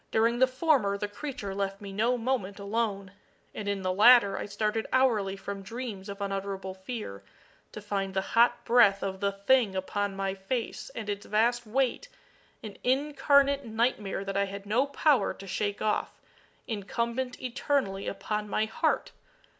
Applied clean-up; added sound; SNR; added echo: none; none; none; none.